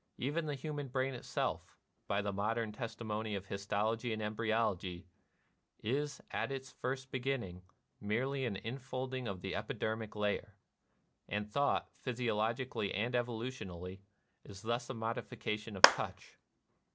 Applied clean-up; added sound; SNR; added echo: none; Clapping; -4 dB; none.